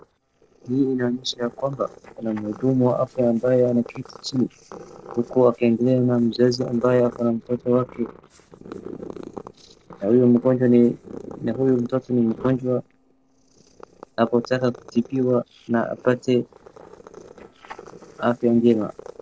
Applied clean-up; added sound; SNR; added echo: neural separator model SepFormer DNS4.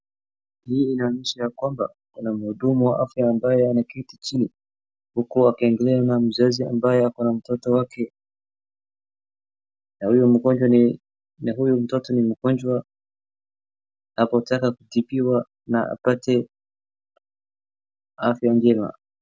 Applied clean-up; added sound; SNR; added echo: none; none; none; none.